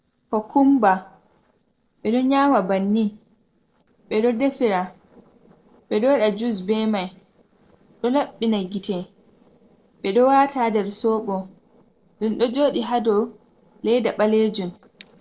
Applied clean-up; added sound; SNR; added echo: neural separator model SepFormer DNS4.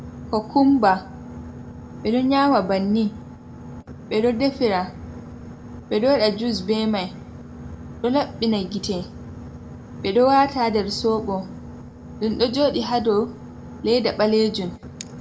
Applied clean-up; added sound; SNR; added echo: none; Boat, Water vehicle; 15 dB; reverberation time 0.8 s.